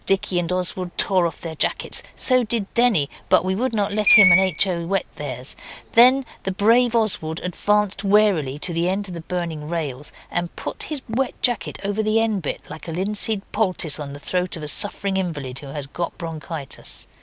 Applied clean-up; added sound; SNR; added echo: none; Screech; 3 dB; none.